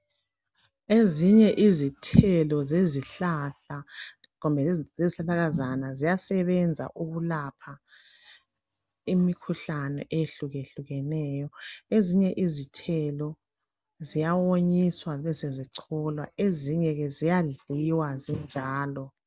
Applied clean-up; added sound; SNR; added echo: none; none; none; none.